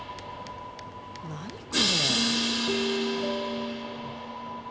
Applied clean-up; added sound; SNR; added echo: none; Crash cymbal; -1 dB; none.